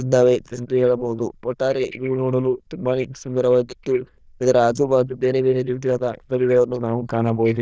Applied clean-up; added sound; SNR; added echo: neural diffusion model UNIVERSE++.